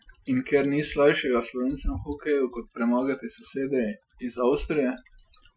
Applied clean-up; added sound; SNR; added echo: classical method Wiener filter.